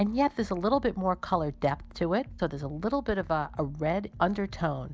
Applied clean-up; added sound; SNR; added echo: none; Bass drum; 18 dB; none.